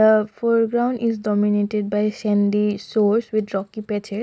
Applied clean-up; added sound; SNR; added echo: none; none; none; none.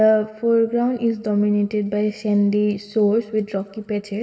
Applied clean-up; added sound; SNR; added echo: none; none; none; reverberation time 1.4 s.